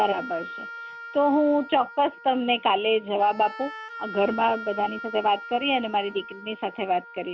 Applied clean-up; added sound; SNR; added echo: none; Wind instrument, woodwind instrument; 14 dB; none.